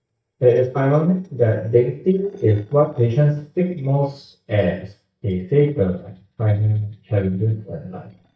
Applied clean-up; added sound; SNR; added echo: neural mask model DeepFilterNet 3.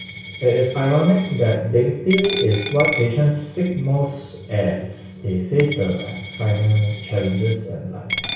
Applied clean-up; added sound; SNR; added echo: none; Coin (dropping); 10 dB; reverberation time 0.6 s.